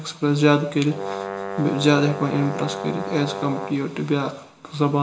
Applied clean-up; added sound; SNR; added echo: none; Brass instrument; 9 dB; reverberation time 0.9 s.